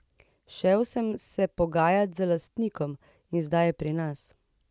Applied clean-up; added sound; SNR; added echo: none; none; none; none.